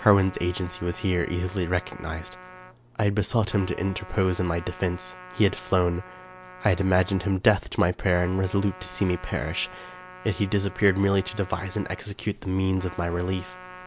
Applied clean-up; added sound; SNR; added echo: none; Trumpet; 19 dB; none.